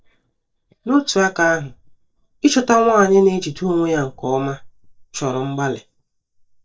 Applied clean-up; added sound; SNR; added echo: neural mask model DeepFilterNet 3.